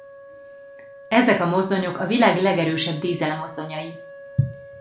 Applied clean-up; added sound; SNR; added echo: none; Wind instrument, woodwind instrument; 19 dB; reverberation time 0.4 s.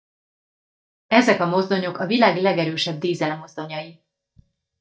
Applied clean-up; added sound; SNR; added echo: neural mask model DeepFilterNet 3.